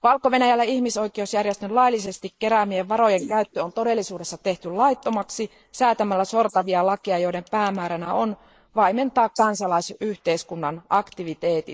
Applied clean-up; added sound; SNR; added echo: neural mask model Resemble Enhance denoiser.